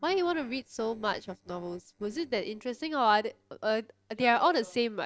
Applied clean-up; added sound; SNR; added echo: neural separator model SepFormer DNS4.